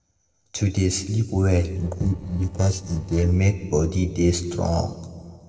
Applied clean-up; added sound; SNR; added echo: neural separator model SepFormer DNS4.